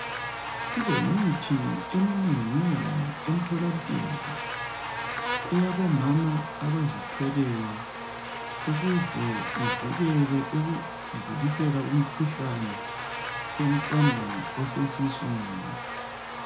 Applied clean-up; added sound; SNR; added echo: none; Buzz; 6 dB; reverberation time 0.3 s.